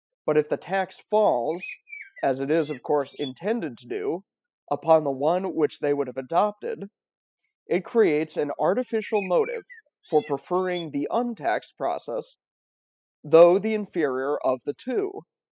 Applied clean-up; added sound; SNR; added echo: classical method spectral subtraction.